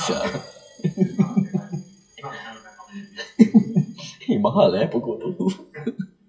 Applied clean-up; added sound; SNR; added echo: classical method WPE with log-MMSE.